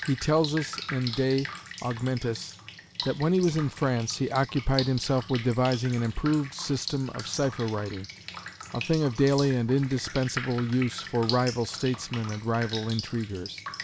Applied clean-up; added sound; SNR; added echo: none; Drip; 12 dB; none.